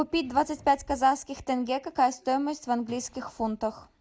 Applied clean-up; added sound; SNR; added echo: none; none; none; none.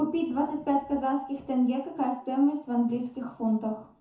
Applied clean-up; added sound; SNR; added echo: none; none; none; reverberation time 0.6 s.